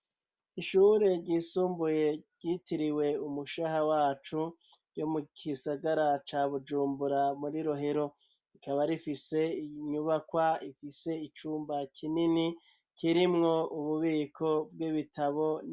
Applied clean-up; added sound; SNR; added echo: none; none; none; none.